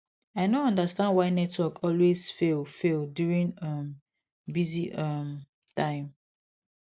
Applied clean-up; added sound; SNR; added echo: none; none; none; none.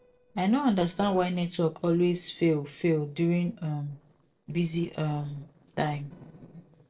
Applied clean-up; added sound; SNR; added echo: neural separator model SepFormer DNS4.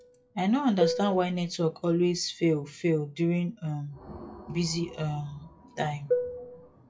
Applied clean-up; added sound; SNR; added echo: classical method WPE with log-MMSE.